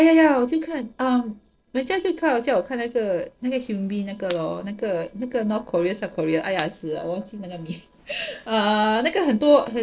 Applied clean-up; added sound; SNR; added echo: neural separator model SepFormer DNS4.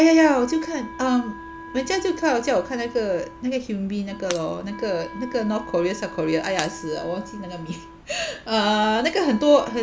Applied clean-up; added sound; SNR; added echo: none; Wind instrument, woodwind instrument + Shatter; 16 dB; none.